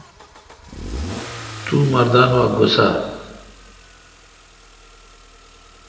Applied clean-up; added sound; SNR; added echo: none; Engine starting / Accelerating, revving, vroom / Car; 14 dB; reverberation time 1.2 s.